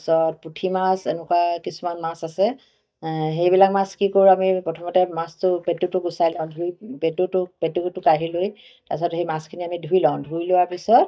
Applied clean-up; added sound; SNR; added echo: neural mask model DeepFilterNet 3.